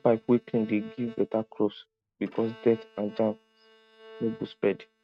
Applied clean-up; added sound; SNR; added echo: neural mask model RNNoise.